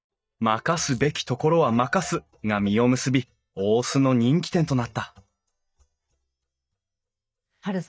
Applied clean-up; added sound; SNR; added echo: neural mask model DeepFilterNet 3.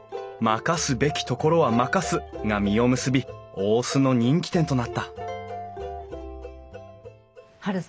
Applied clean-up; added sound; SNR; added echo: none; none; none; none.